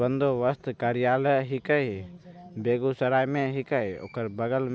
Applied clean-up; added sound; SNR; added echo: none; none; none; none.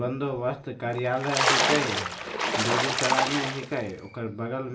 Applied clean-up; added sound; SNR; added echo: none; Splash, splatter; -3 dB; reverberation time 0.4 s.